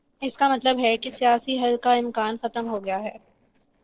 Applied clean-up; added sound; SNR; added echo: neural separator model SepFormer DNS4.